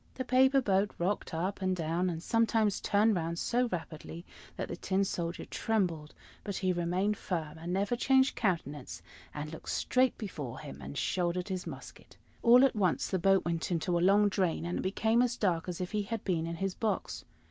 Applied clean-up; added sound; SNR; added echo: none; none; none; none.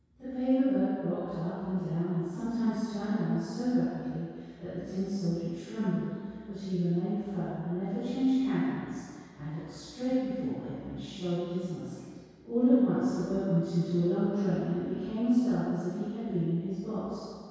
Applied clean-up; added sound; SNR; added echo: none; none; none; reverberation time 2.0 s.